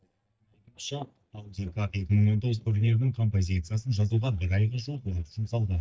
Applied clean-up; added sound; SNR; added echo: neural mask model DeepFilterNet 3.